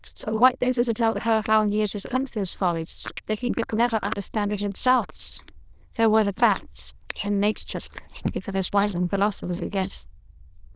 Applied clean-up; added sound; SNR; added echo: neural diffusion model UNIVERSE++.